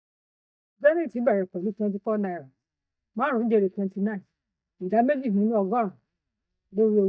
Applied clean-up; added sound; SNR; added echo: neural mask model DeepFilterNet 3.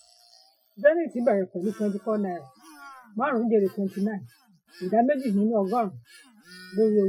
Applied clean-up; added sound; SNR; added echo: classical method Wiener filter.